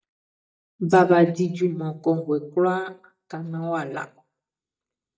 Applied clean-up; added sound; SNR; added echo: neural mask model DeepFilterNet 3.